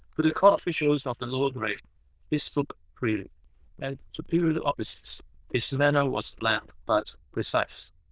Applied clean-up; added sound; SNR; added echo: neural diffusion model UNIVERSE++.